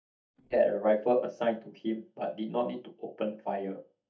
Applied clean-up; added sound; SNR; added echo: neural mask model DeepFilterNet 3.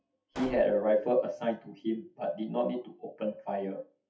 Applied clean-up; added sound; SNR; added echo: classical method WPE with log-MMSE.